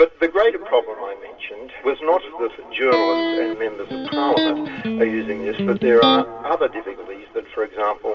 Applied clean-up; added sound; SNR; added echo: none; Electric guitar; 2 dB; reverberation time 2.6 s.